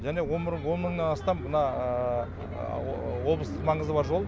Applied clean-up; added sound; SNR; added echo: none; none; none; none.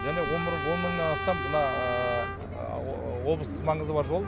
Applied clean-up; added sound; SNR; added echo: none; Trumpet; 6 dB; none.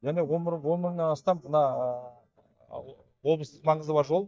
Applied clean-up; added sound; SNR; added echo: neural mask model DeepFilterNet 3.